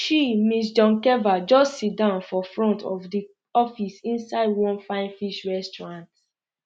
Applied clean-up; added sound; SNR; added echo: none; none; none; none.